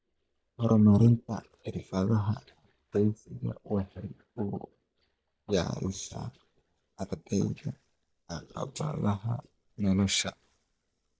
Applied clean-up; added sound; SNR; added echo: neural mask model DeepFilterNet 3.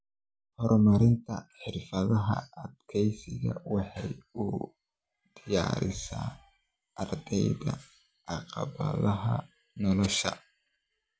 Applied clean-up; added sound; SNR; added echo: none; none; none; none.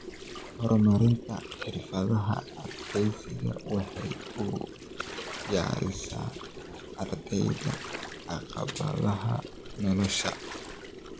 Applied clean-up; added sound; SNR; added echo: none; Gurgling; 11 dB; none.